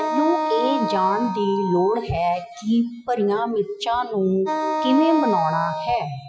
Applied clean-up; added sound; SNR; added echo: classical method Wiener filter.